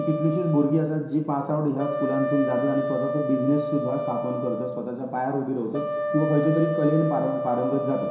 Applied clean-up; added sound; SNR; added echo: none; Wind instrument, woodwind instrument; 4 dB; reverberation time 0.7 s.